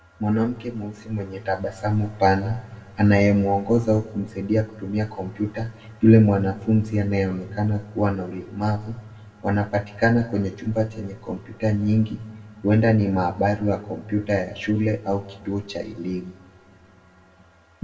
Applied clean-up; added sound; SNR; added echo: none; none; none; reverberation time 1.2 s.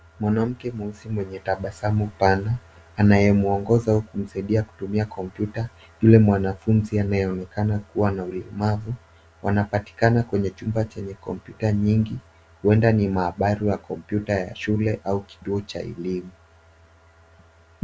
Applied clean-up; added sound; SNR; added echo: none; none; none; none.